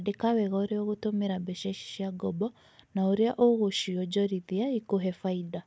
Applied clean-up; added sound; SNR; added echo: none; none; none; none.